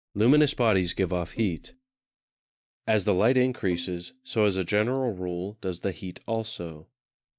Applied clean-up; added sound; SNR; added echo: neural mask model DeepFilterNet 3.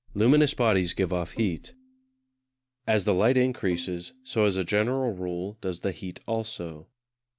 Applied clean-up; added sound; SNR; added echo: none; Bowed string instrument; 19 dB; none.